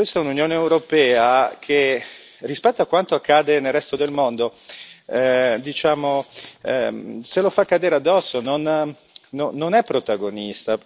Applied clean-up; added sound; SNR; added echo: none; none; none; none.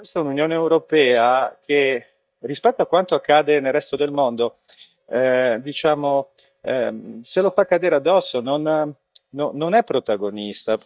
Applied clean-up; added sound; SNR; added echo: neural mask model DeepFilterNet 3.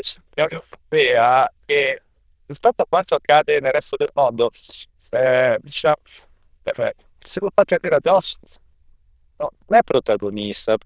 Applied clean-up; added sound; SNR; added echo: neural diffusion model UNIVERSE++.